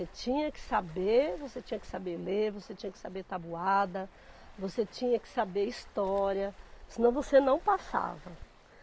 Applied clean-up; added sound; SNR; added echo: none; Waves, surf; 19 dB; none.